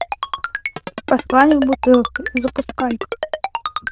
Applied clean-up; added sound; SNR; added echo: neural diffusion model UNIVERSE++.